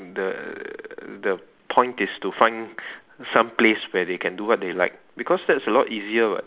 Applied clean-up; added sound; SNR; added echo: none; none; none; none.